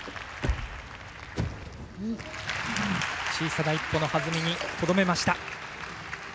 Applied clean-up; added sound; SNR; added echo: none; Shatter; 13 dB; none.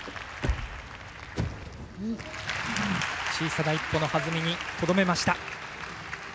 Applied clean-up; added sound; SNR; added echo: none; none; none; none.